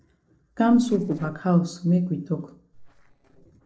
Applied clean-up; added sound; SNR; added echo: neural separator model SepFormer DNS4.